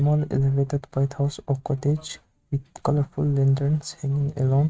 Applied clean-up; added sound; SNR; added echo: neural mask model RNNoise.